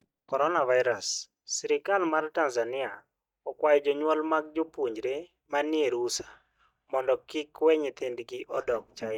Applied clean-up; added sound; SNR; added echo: neural mask model DeepFilterNet 3.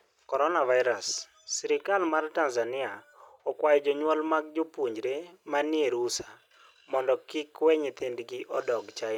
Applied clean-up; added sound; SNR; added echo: none; none; none; none.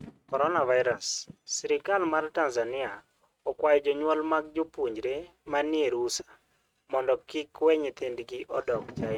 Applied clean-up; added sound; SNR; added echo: neural mask model RNNoise.